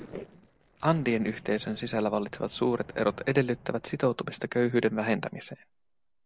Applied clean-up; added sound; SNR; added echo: neural separator model SepFormer DNS4.